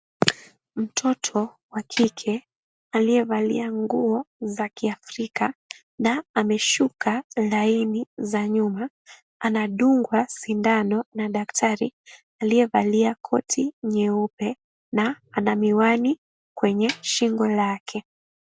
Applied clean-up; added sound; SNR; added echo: none; Snare drum; 13 dB; none.